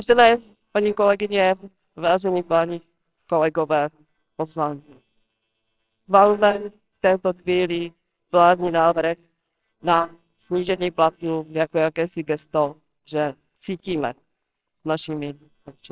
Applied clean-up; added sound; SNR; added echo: neural separator model SepFormer WHAMR!.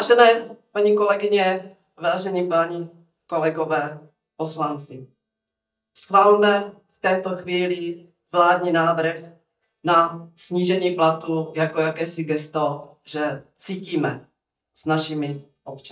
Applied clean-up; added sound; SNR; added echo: neural mask model DeepFilterNet 3.